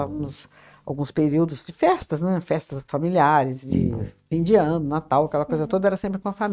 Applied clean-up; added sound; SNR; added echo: neural mask model RNNoise.